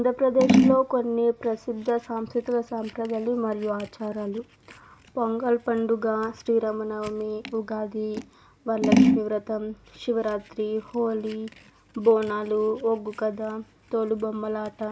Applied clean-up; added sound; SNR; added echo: none; Scissors; 3 dB; none.